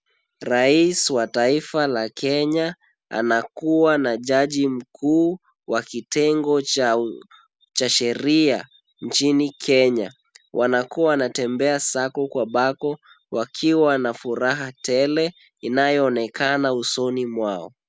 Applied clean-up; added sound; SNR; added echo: none; none; none; none.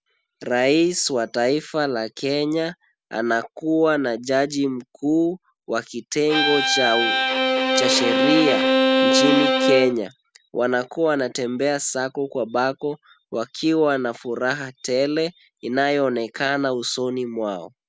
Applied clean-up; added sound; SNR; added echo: none; Bowed string instrument; -3 dB; none.